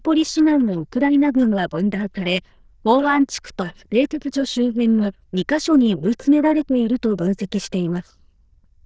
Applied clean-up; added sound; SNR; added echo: neural diffusion model UNIVERSE++.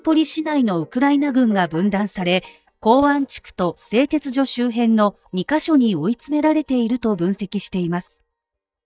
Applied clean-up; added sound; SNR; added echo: neural mask model DeepFilterNet 3.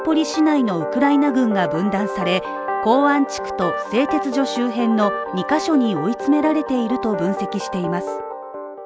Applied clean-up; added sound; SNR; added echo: none; none; none; none.